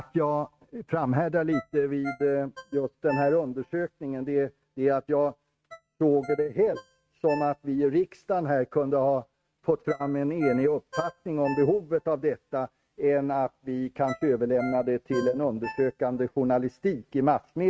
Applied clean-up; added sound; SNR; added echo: neural mask model RNNoise.